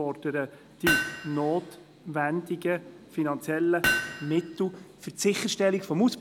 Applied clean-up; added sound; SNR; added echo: none; Hammer; 3 dB; none.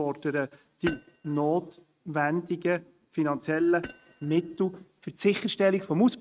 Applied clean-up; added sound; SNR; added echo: neural mask model RNNoise.